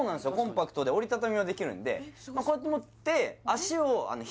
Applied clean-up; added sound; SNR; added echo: none; none; none; none.